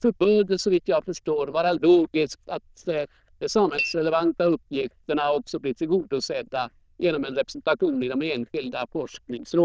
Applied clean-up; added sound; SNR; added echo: neural diffusion model UNIVERSE++.